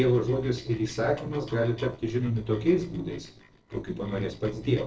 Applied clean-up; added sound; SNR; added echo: neural separator model SepFormer DNS4.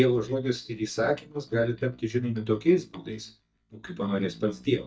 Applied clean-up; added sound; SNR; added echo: neural mask model DeepFilterNet 3.